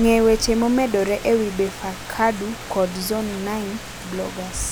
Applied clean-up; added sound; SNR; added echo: none; Rain; 11 dB; none.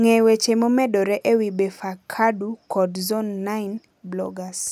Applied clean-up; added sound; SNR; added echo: none; none; none; none.